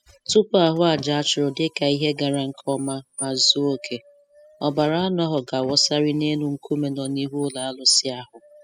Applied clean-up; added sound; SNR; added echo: classical method spectral subtraction.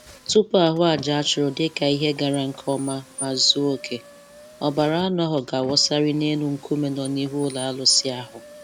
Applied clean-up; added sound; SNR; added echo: none; Car; 19 dB; none.